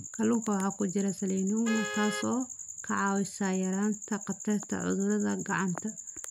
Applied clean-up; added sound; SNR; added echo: none; Vehicle horn, car horn, honking; 13 dB; none.